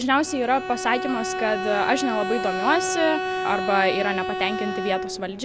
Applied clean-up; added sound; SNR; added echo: none; Bowed string instrument; 4 dB; none.